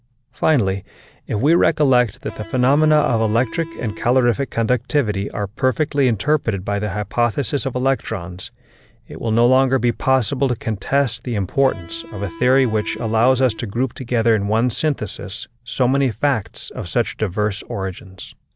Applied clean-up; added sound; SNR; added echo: none; Electric guitar; 17 dB; none.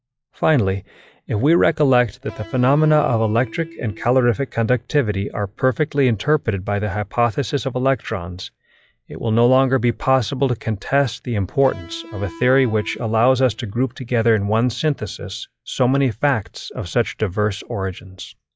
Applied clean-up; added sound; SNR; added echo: classical method log-MMSE.